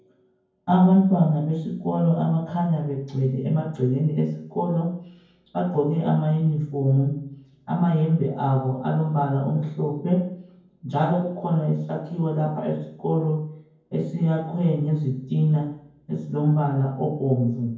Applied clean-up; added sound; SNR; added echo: none; none; none; reverberation time 0.9 s.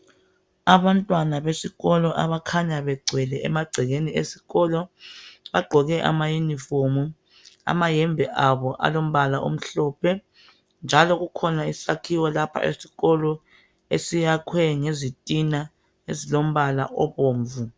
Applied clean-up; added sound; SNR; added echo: none; none; none; none.